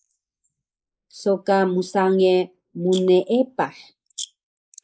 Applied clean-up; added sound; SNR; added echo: neural mask model Resemble Enhance denoiser.